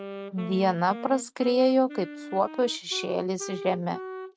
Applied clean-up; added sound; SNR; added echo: neural mask model RNNoise.